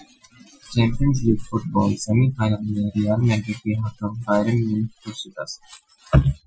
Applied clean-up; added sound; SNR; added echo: classical method Wiener filter.